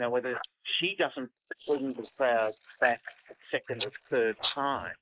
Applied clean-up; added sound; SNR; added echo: neural mask model Resemble Enhance denoiser.